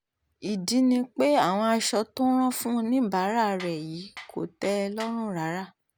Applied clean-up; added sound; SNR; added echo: none; Tools; 19 dB; none.